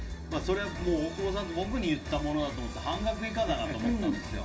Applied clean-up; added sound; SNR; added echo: none; Bowed string instrument; 16 dB; reverberation time 0.2 s.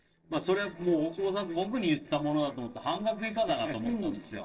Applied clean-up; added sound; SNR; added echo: neural separator model SepFormer DNS4.